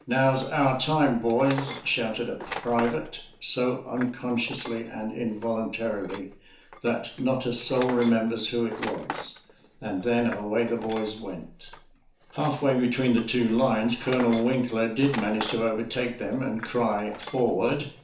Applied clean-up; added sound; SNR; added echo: none; Tools; 15 dB; reverberation time 0.9 s.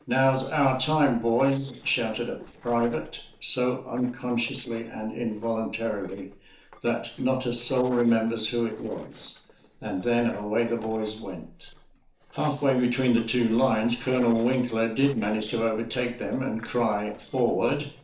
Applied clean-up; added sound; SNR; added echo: neural separator model SepFormer DNS4.